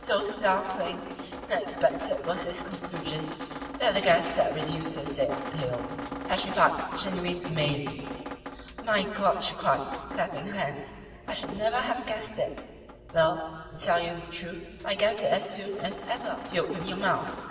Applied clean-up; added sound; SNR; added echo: none; Drip; 10 dB; reverberation time 2.0 s.